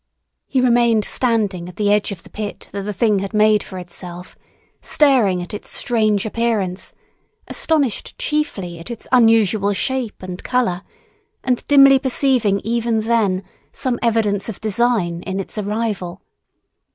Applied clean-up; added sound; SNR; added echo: none; none; none; none.